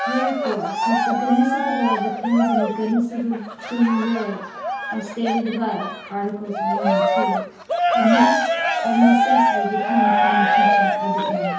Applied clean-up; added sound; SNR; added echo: none; Cheering; -2 dB; reverberation time 0.8 s.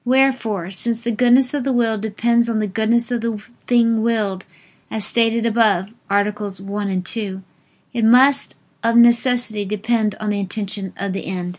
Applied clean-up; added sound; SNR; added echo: none; none; none; none.